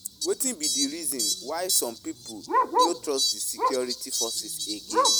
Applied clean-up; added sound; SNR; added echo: none; Fowl + Bark; -4 dB; none.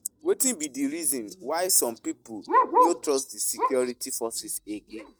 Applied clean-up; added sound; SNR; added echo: neural mask model DeepFilterNet 3.